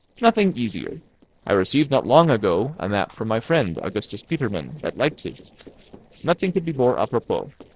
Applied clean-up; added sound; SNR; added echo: neural separator model SepFormer DNS4.